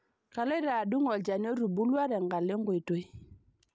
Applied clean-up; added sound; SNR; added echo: none; none; none; none.